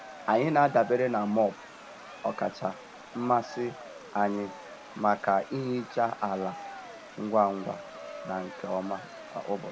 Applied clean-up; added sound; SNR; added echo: none; Stream + Cheering; 15 dB; none.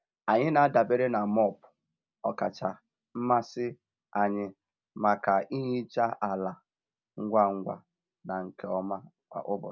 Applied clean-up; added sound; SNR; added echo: none; none; none; none.